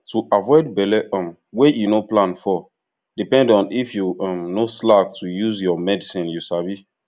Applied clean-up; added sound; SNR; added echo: none; none; none; none.